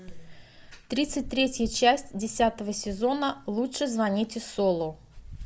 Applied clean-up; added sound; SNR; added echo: none; none; none; none.